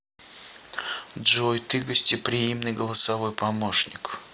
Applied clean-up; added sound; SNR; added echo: none; none; none; none.